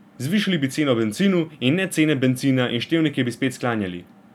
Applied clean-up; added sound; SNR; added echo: none; none; none; none.